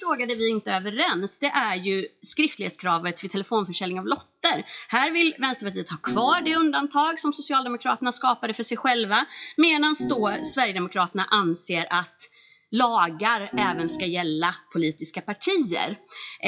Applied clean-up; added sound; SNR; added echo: classical method WPE with log-MMSE.